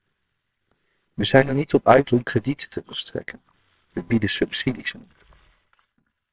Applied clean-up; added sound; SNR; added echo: neural separator model SepFormer WHAMR!.